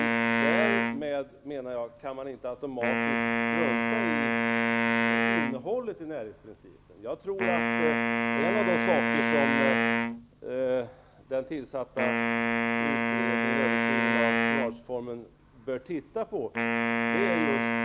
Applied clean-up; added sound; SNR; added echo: none; Wind instrument, woodwind instrument; -5 dB; none.